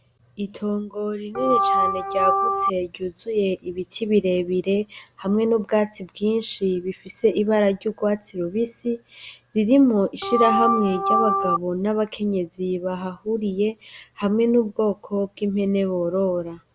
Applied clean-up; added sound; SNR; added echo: none; Organ; -2 dB; none.